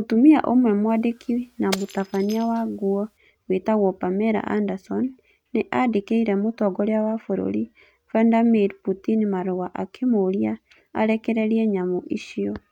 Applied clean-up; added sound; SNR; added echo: neural mask model RNNoise.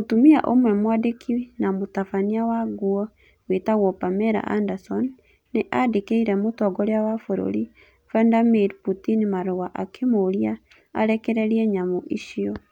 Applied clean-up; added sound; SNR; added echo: none; none; none; none.